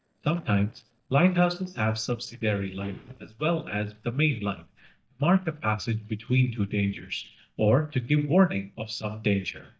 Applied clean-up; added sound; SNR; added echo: neural mask model DeepFilterNet 3.